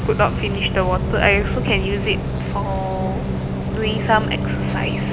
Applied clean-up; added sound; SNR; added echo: none; Bus; 0 dB; none.